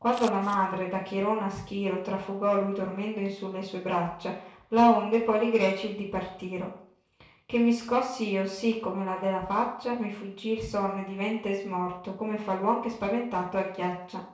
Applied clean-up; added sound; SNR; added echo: neural separator model SepFormer DNS4.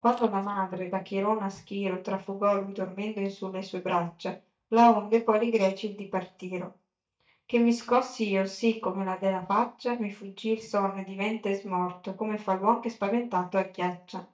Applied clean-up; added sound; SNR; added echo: neural mask model DeepFilterNet 3.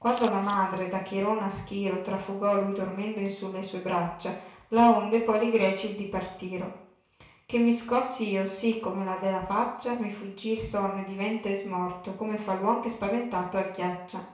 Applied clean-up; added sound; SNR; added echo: none; Scissors; 16 dB; reverberation time 0.6 s.